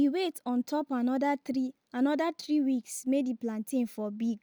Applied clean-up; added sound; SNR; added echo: none; none; none; none.